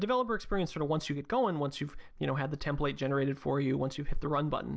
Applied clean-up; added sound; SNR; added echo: none; none; none; none.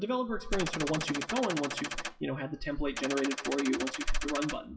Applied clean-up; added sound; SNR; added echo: classical method WPE with log-MMSE.